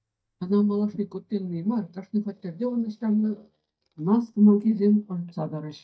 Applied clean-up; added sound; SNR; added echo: neural mask model DeepFilterNet 3.